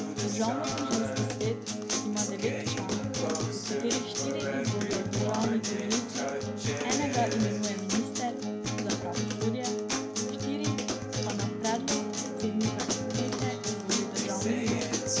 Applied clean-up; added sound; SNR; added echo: none; Acoustic guitar; -3 dB; reverberation time 1.0 s.